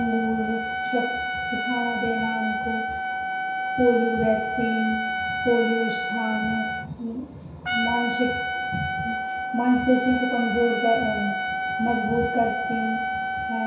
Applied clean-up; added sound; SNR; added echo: none; Trumpet; 2 dB; reverberation time 0.6 s.